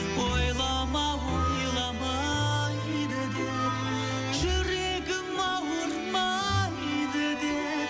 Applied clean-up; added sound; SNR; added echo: none; Screech / Glass; 11 dB; none.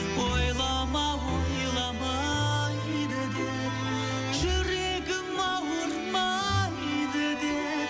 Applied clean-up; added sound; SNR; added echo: none; none; none; none.